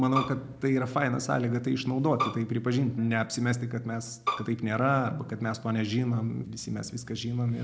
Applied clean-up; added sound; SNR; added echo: none; Bowed string instrument; 6 dB; none.